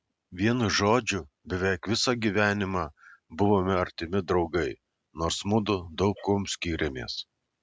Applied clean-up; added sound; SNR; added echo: none; none; none; none.